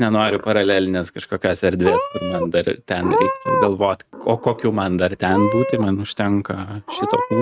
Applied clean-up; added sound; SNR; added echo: neural mask model RNNoise.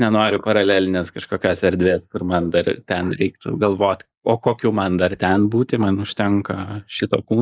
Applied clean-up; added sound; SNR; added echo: neural mask model Resemble Enhance denoiser.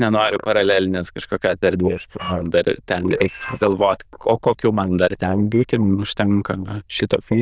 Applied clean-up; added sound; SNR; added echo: neural diffusion model UNIVERSE++.